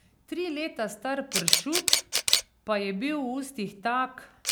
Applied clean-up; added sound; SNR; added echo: none; Camera; -1 dB; none.